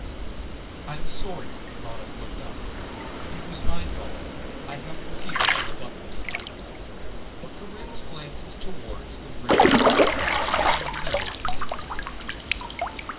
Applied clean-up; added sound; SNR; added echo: none; Drip / Trickle, dribble / Water / Splash, splatter; -2 dB; reverberation time 0.2 s.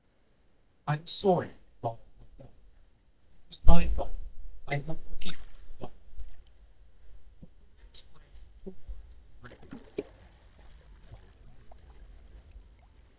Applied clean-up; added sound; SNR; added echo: neural mask model DeepFilterNet 3.